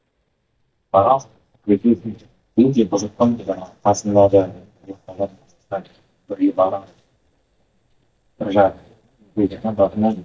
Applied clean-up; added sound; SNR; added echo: neural mask model DeepFilterNet 3.